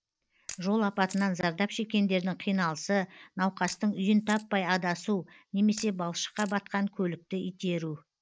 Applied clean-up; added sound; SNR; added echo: neural mask model Resemble Enhance denoiser.